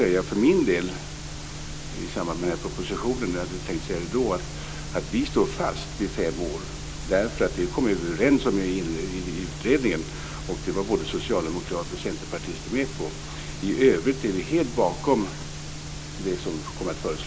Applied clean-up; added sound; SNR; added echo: none; none; none; none.